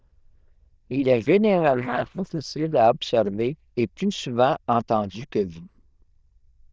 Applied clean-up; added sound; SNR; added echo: neural diffusion model UNIVERSE++.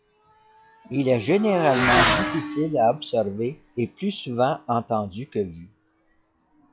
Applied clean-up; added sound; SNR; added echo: classical method log-MMSE.